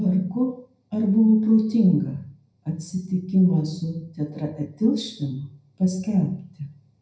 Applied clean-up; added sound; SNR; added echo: none; none; none; reverberation time 0.3 s.